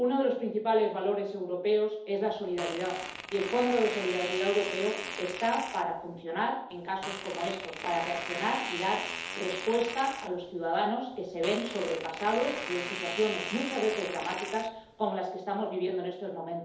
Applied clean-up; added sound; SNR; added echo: none; Fart; 8 dB; reverberation time 2.2 s.